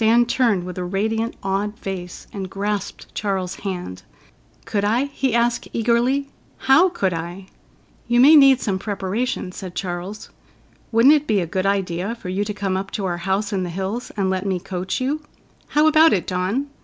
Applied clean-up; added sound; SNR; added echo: none; none; none; none.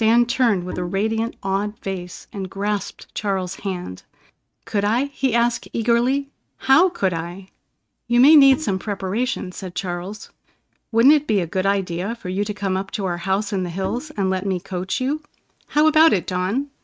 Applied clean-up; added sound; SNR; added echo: neural mask model RNNoise.